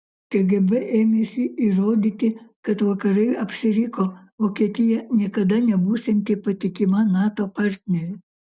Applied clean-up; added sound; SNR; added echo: none; none; none; none.